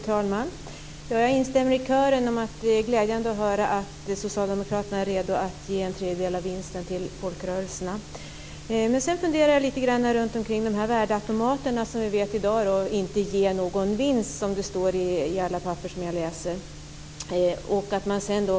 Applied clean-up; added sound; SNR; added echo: none; none; none; none.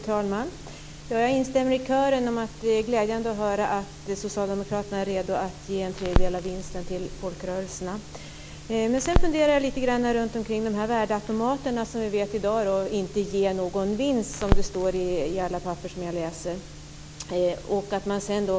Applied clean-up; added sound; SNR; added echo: none; Crackle; 2 dB; none.